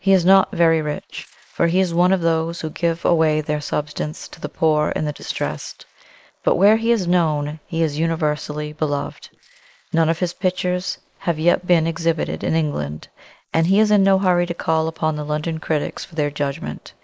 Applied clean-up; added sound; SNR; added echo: neural mask model Resemble Enhance denoiser.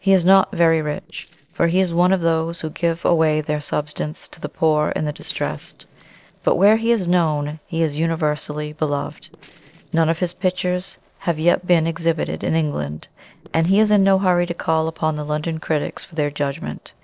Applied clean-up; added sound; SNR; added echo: neural separator model SepFormer DNS4.